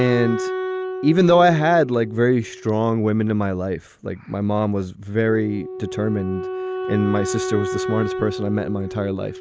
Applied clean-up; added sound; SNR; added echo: none; Wind instrument, woodwind instrument; 8 dB; none.